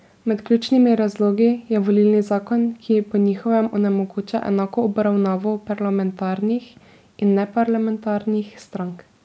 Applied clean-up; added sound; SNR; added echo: none; none; none; none.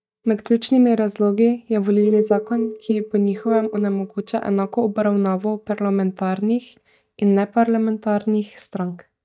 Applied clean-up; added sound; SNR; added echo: neural mask model DeepFilterNet 3.